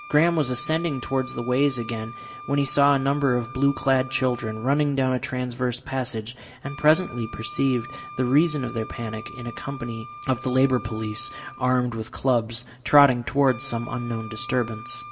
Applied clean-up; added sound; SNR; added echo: none; Wind instrument, woodwind instrument; 16 dB; reverberation time 0.5 s.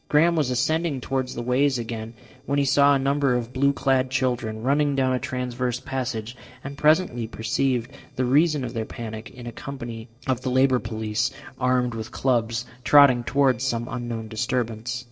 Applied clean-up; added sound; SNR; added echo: neural separator model SepFormer DNS4.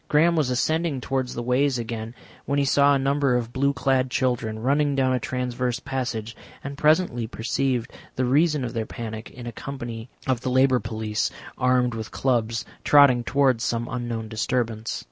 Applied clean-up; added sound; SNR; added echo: none; none; none; none.